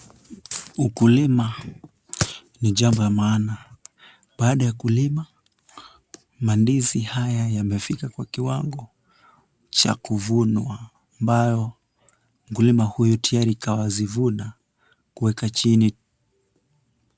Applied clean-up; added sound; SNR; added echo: none; none; none; none.